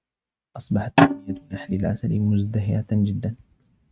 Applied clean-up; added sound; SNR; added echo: neural mask model RNNoise.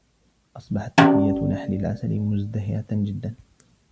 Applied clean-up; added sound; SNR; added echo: none; Snare drum; -4 dB; none.